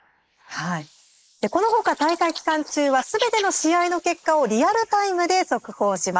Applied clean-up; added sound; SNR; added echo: neural mask model Resemble Enhance denoiser.